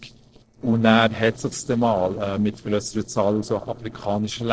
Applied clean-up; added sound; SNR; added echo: neural separator model SepFormer DNS4.